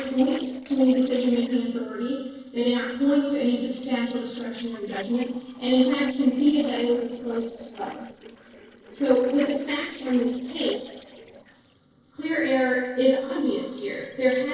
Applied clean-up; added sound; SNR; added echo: neural separator model SepFormer DNS4.